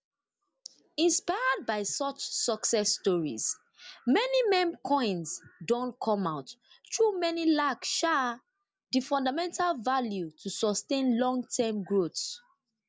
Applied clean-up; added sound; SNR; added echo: none; none; none; none.